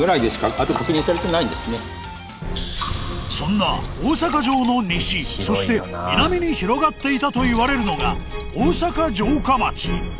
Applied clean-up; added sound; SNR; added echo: none; Liquid; 20 dB; none.